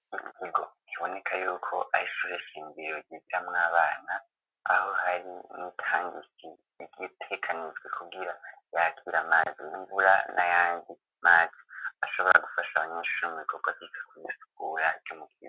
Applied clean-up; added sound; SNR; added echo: none; none; none; none.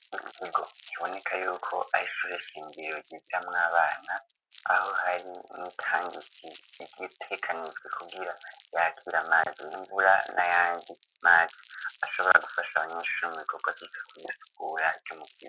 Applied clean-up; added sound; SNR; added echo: none; Crumpling, crinkling; 19 dB; none.